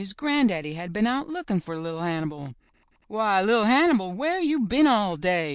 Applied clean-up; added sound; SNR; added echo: none; none; none; none.